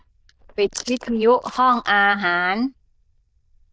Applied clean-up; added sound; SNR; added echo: neural diffusion model UNIVERSE++.